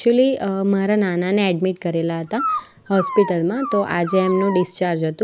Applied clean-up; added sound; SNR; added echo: none; Dog; 8 dB; none.